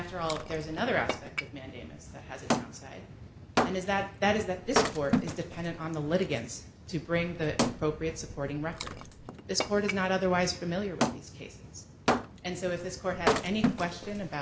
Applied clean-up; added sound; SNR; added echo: none; Wood; 2 dB; none.